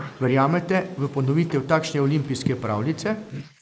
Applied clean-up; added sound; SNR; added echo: neural mask model Resemble Enhance denoiser.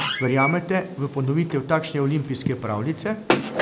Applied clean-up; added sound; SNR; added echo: none; Squeak / Slam / Wood; 5 dB; none.